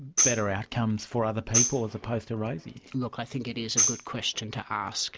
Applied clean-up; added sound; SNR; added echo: none; Tambourine; 0 dB; none.